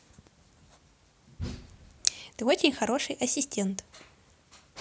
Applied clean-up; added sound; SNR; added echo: none; none; none; none.